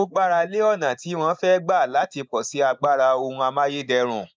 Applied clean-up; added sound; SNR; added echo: neural mask model Resemble Enhance denoiser.